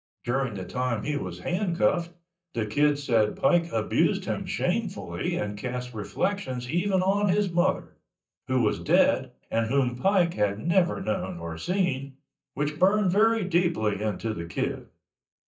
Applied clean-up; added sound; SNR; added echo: neural mask model DeepFilterNet 3.